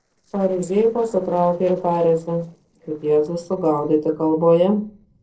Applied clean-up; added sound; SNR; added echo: neural separator model SepFormer DNS4.